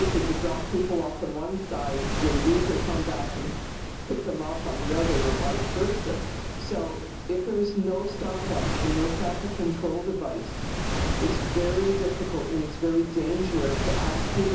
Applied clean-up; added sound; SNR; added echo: none; Waves, surf; 1 dB; reverberation time 0.6 s.